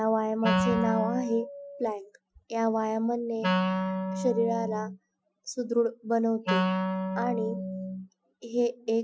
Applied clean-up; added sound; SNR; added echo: classical method Wiener filter.